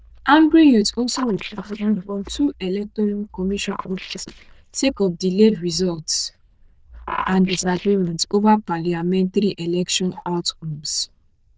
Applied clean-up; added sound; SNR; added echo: neural diffusion model UNIVERSE++.